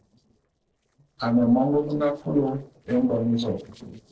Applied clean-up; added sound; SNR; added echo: neural separator model SepFormer DNS4.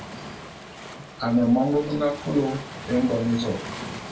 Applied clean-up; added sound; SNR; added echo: none; Waves, surf; 12 dB; reverberation time 0.3 s.